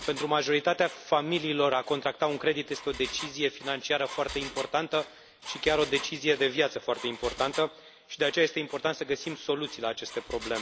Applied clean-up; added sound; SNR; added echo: none; Engine; 15 dB; none.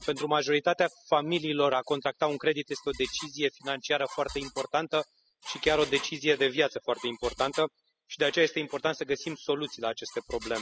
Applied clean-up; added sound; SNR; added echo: classical method spectral subtraction.